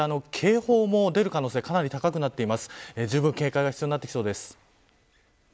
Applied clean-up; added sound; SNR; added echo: none; none; none; none.